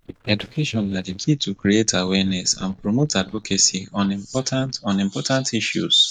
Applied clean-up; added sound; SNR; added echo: neural mask model DeepFilterNet 3.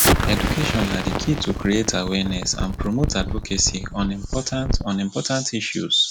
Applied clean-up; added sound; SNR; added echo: none; Explosion; 1 dB; none.